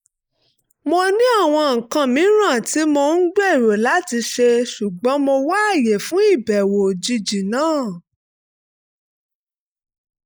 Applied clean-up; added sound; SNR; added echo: neural mask model Resemble Enhance denoiser.